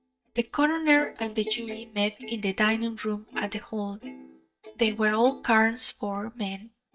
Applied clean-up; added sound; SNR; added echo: neural mask model DeepFilterNet 3.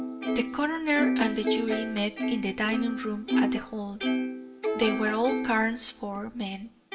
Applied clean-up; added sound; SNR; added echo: none; Plucked string instrument; 1 dB; reverberation time 0.6 s.